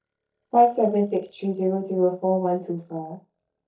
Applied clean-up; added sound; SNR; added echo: neural mask model DeepFilterNet 3.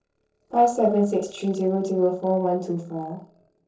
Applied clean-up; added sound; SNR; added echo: neural separator model SepFormer DNS4.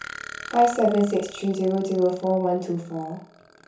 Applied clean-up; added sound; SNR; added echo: none; Burping, eructation; 18 dB; reverberation time 0.6 s.